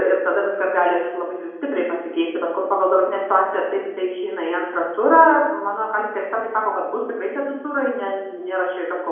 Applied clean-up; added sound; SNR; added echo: none; none; none; reverberation time 0.8 s.